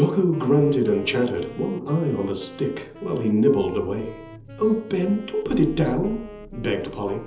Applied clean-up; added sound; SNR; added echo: none; Wind instrument, woodwind instrument; 19 dB; reverberation time 1.2 s.